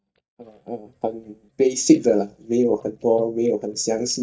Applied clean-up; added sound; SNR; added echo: neural mask model DeepFilterNet 3.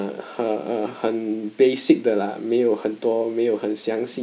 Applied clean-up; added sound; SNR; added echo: none; none; none; none.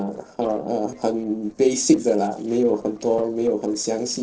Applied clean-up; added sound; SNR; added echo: neural separator model SepFormer DNS4.